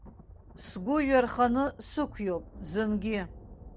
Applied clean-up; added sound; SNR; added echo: none; Thunder; 16 dB; none.